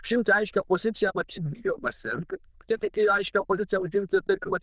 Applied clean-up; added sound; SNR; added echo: neural diffusion model UNIVERSE++.